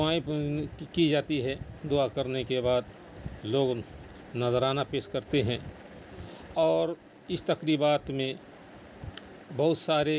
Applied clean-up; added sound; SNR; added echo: none; none; none; none.